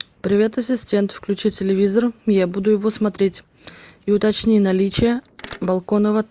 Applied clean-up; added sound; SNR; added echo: neural mask model Resemble Enhance denoiser.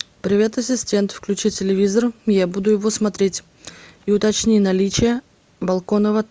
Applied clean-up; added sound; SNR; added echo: none; none; none; none.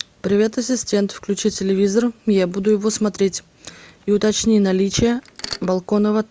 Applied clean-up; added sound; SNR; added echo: none; Mechanisms; 13 dB; none.